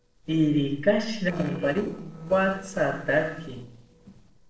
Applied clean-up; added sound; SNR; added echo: neural separator model SepFormer DNS4.